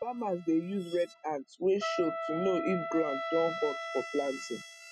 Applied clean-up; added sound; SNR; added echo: classical method spectral subtraction.